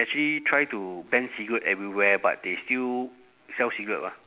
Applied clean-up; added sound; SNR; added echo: none; none; none; none.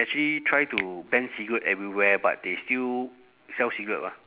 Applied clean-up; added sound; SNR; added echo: none; Finger snapping; 13 dB; none.